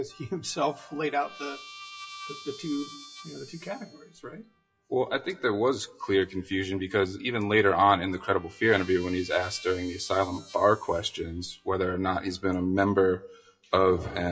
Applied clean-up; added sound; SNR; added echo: classical method WPE with log-MMSE.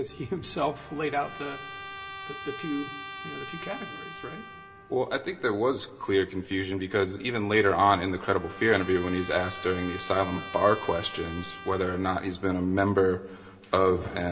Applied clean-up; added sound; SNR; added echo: none; Trumpet; 15 dB; reverberation time 2.7 s.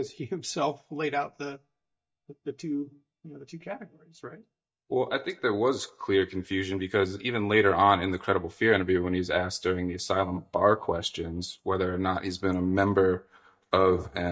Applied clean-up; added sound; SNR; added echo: neural mask model DeepFilterNet 3.